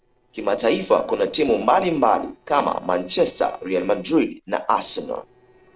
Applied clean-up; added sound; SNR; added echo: neural separator model SepFormer DNS4.